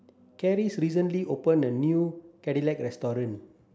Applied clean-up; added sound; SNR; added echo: none; none; none; none.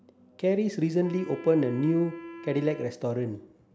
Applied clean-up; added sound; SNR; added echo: none; Wind instrument, woodwind instrument; 17 dB; none.